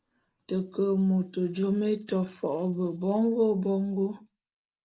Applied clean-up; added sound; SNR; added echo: neural mask model Resemble Enhance denoiser.